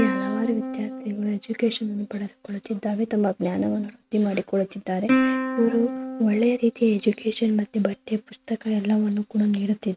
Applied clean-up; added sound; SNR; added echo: neural mask model RNNoise.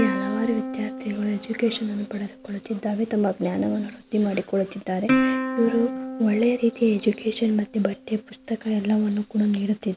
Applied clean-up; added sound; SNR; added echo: none; Plucked string instrument; 7 dB; none.